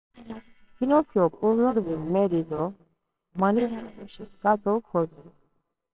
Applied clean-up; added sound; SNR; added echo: neural separator model SepFormer WHAMR!.